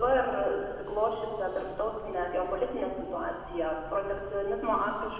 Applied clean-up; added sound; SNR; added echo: none; Breathing; 16 dB; reverberation time 1.5 s.